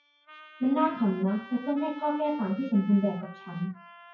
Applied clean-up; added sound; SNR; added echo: classical method WPE with log-MMSE.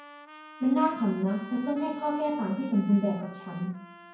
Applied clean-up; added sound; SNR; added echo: none; Trumpet; 19 dB; reverberation time 0.9 s.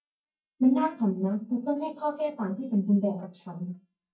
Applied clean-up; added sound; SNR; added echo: neural mask model DeepFilterNet 3.